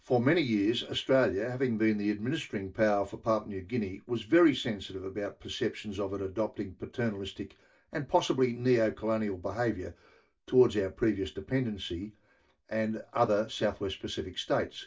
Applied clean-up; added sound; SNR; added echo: none; none; none; reverberation time 0.2 s.